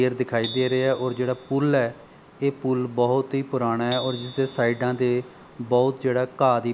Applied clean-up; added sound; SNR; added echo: none; Bicycle bell; 18 dB; none.